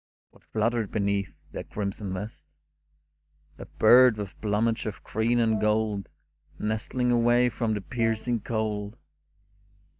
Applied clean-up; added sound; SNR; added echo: neural mask model DeepFilterNet 3.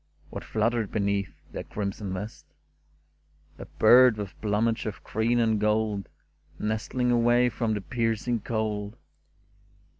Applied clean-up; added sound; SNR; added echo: none; none; none; none.